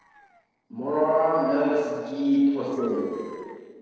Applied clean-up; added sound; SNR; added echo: neural separator model SepFormer DNS4.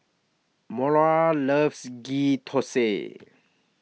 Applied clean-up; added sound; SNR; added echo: none; none; none; none.